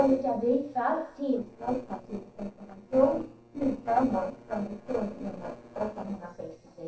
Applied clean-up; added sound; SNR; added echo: neural separator model SepFormer DNS4.